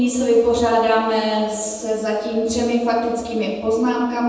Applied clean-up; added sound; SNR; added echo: none; none; none; reverberation time 1.1 s.